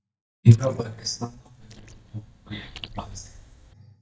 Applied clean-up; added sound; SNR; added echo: neural mask model DeepFilterNet 3.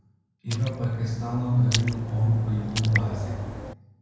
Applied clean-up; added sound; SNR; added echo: none; Raindrop; 9 dB; reverberation time 1.0 s.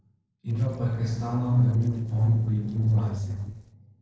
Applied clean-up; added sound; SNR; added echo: neural separator model SepFormer DNS4.